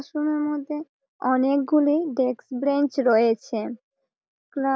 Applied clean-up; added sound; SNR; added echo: none; none; none; none.